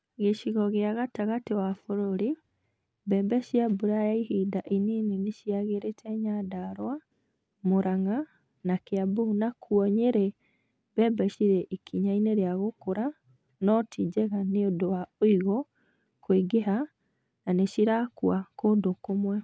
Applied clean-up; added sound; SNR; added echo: none; none; none; none.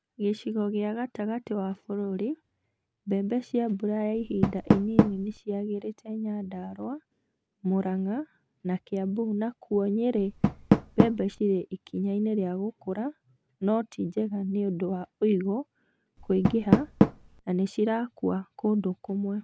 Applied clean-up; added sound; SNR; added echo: none; Door; 3 dB; none.